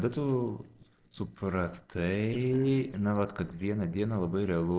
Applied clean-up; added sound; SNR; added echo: neural separator model SepFormer DNS4.